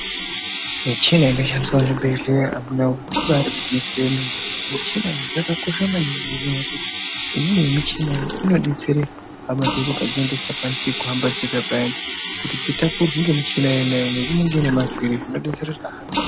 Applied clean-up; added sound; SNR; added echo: none; Water tap, faucet; 6 dB; none.